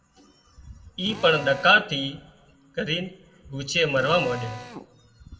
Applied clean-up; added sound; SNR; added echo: none; Drill; 16 dB; reverberation time 0.5 s.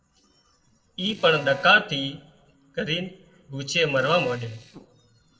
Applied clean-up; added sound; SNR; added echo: neural separator model SepFormer DNS4.